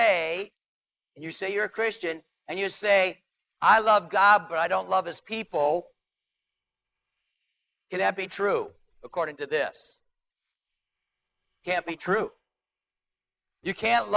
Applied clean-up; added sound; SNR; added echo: neural mask model Resemble Enhance denoiser.